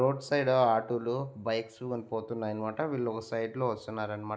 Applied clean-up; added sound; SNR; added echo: none; none; none; none.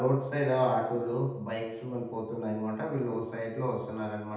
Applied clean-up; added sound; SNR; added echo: none; none; none; reverberation time 0.8 s.